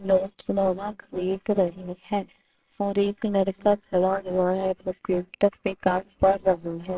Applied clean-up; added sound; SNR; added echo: neural separator model SepFormer WHAMR!.